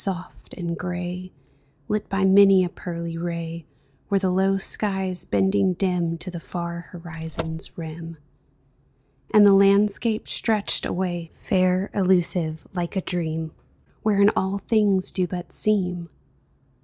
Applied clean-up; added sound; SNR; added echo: none; Car; 8 dB; none.